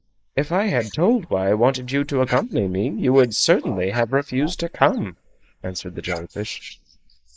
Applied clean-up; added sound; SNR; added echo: neural mask model Resemble Enhance denoiser.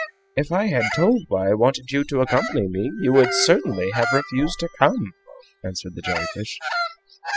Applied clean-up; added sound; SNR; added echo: classical method spectral subtraction.